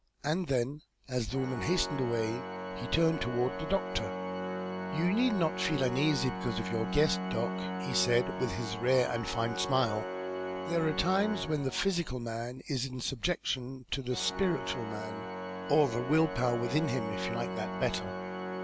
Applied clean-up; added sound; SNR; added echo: none; Organ; 6 dB; none.